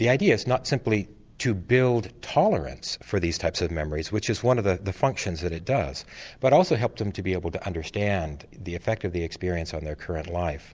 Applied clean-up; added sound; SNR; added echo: none; none; none; none.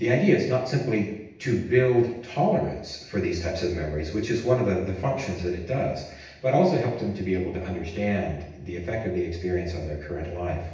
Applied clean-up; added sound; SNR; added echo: none; none; none; reverberation time 0.9 s.